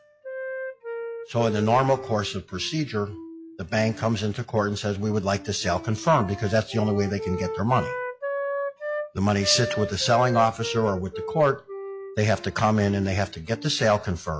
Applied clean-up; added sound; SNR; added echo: classical method log-MMSE.